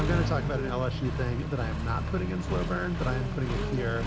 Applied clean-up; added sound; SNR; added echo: none; Accelerating, revving, vroom; 0 dB; none.